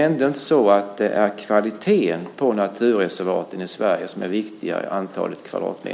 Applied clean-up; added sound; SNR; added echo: none; none; none; none.